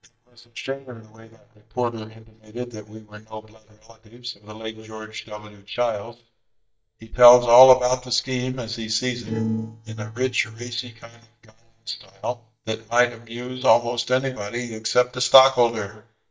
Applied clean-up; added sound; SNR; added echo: neural mask model DeepFilterNet 3.